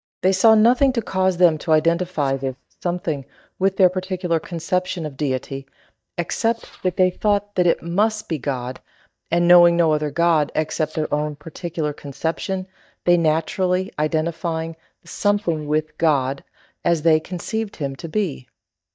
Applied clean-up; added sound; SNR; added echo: neural mask model DeepFilterNet 3.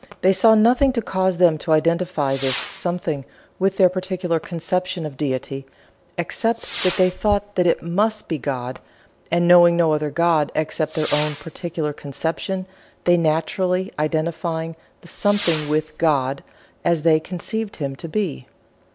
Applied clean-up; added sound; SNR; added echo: none; Whoosh, swoosh, swish / Fireworks; 16 dB; none.